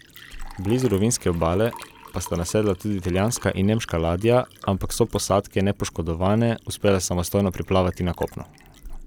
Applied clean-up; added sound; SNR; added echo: none; Liquid; 19 dB; none.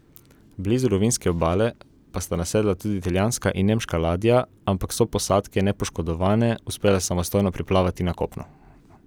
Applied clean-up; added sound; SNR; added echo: none; none; none; none.